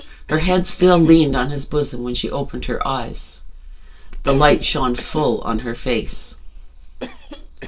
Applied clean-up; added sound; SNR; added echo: neural separator model SepFormer DNS4.